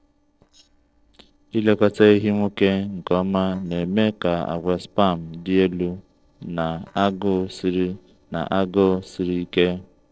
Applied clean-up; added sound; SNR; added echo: neural separator model SepFormer DNS4.